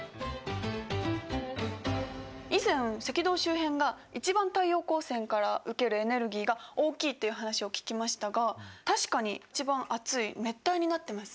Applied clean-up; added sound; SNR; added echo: none; none; none; none.